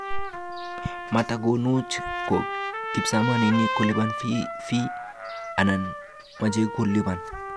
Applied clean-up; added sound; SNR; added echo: none; Trumpet; 6 dB; none.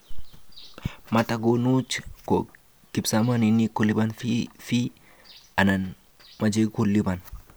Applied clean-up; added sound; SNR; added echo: none; none; none; none.